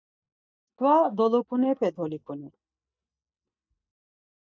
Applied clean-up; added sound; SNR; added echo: neural mask model DeepFilterNet 3.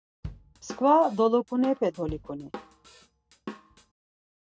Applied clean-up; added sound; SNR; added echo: none; Drum / Drum kit; 16 dB; none.